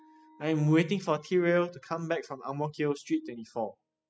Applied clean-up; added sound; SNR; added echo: classical method spectral subtraction.